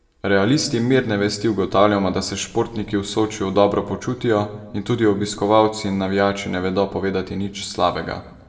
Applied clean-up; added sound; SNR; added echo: none; none; none; reverberation time 0.7 s.